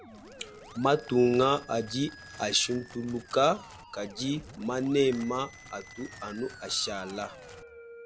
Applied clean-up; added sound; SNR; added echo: none; Crackle + Musical instrument; 18 dB; none.